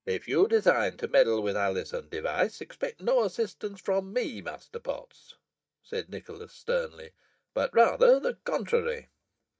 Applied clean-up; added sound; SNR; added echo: neural mask model DeepFilterNet 3.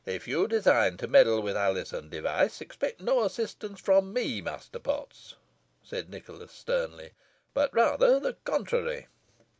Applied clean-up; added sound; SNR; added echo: none; none; none; none.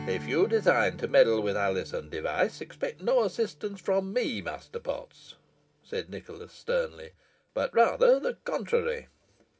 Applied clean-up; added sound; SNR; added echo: none; Strum; 20 dB; reverberation time 0.3 s.